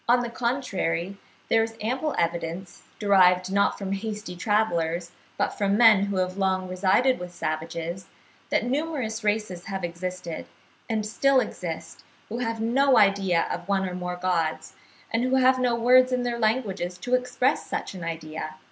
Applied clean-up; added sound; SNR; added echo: none; none; none; none.